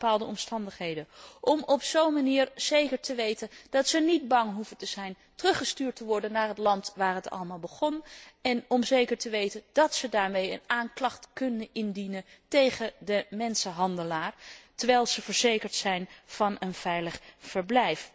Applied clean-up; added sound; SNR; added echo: none; none; none; none.